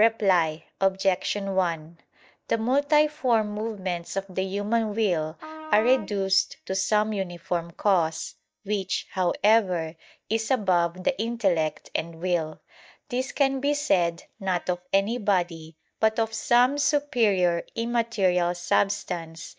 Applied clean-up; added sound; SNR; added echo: neural mask model DeepFilterNet 3.